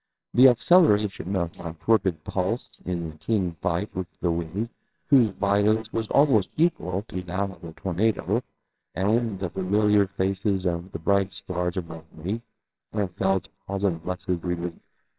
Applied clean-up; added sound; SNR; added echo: neural separator model SepFormer WHAMR!.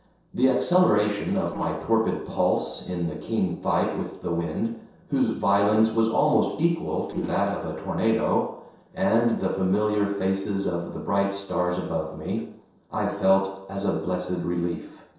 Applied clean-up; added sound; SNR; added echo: neural separator model SepFormer DNS4.